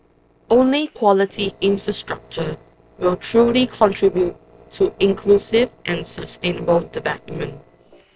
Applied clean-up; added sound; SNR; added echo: neural separator model SepFormer DNS4.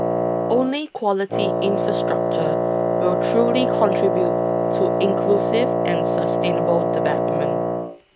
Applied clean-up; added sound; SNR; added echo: none; Wind instrument, woodwind instrument; -3 dB; none.